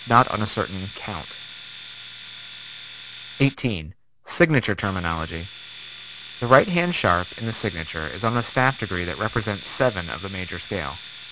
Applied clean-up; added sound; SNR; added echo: none; Domestic sounds, home sounds; 15 dB; none.